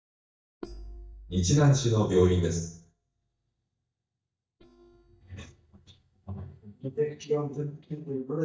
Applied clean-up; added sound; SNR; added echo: neural mask model DeepFilterNet 3.